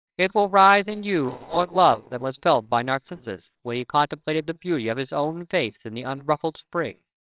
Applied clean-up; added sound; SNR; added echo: neural separator model SepFormer WHAMR!.